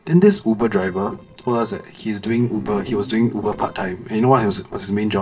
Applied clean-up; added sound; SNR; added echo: neural separator model SepFormer DNS4.